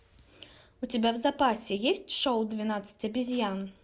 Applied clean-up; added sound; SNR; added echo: none; none; none; none.